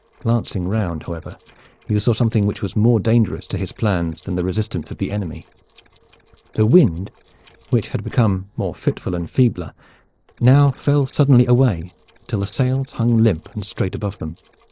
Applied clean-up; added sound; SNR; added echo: neural separator model SepFormer DNS4.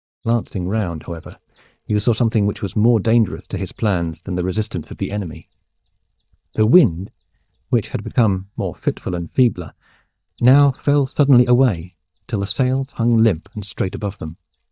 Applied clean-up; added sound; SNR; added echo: neural mask model DeepFilterNet 3.